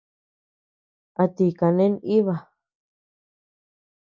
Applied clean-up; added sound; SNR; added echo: none; none; none; none.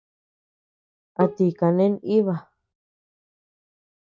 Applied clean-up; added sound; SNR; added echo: neural mask model RNNoise.